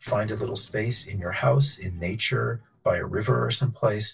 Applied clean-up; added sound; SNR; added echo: neural separator model SepFormer DNS4.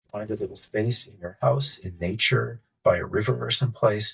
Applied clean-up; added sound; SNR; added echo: neural mask model DeepFilterNet 3.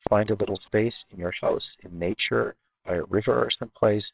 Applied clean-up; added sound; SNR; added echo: neural separator model SepFormer WHAMR!.